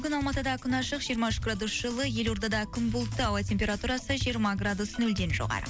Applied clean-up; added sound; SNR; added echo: none; none; none; none.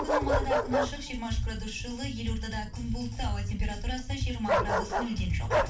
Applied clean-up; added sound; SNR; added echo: none; Bark; 1 dB; reverberation time 0.3 s.